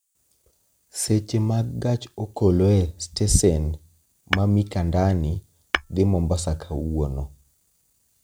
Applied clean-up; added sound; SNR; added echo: none; Tap / Hammer; 9 dB; none.